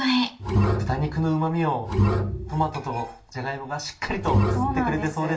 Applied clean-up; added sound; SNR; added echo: none; Bowed string instrument; -2 dB; reverberation time 0.3 s.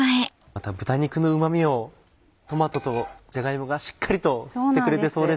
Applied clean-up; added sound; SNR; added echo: none; none; none; none.